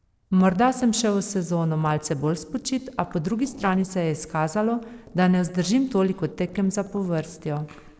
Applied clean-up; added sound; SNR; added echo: neural separator model SepFormer DNS4.